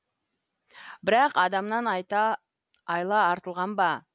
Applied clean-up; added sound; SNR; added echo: none; none; none; none.